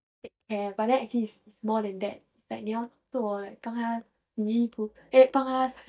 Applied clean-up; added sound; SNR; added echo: neural mask model DeepFilterNet 3.